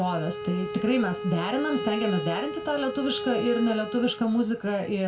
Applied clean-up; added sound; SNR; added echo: none; Bowed string instrument; 8 dB; reverberation time 0.2 s.